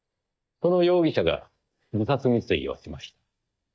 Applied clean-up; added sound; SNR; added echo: neural mask model DeepFilterNet 3.